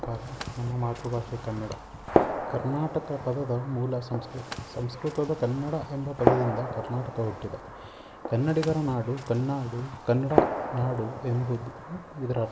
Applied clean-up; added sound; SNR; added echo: none; Gunshot, gunfire; 3 dB; none.